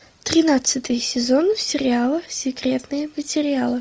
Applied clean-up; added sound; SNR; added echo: none; none; none; none.